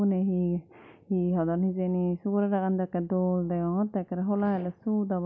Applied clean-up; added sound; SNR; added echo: none; none; none; none.